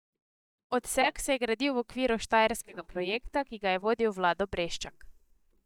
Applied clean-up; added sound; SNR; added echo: neural mask model DeepFilterNet 3.